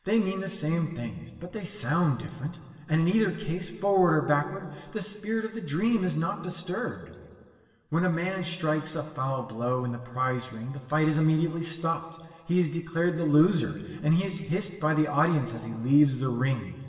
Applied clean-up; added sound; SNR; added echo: none; none; none; reverberation time 1.8 s.